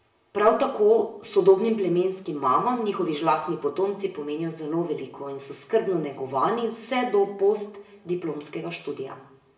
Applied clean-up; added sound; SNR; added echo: none; none; none; reverberation time 0.6 s.